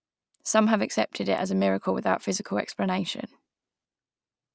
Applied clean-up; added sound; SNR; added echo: none; none; none; none.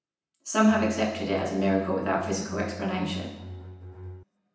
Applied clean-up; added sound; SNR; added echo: none; Bowed string instrument; 13 dB; reverberation time 0.9 s.